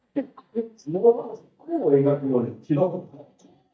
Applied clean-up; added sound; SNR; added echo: neural mask model DeepFilterNet 3.